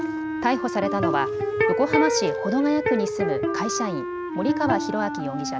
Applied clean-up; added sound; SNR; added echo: none; Electric guitar + Wind instrument, woodwind instrument; 0 dB; none.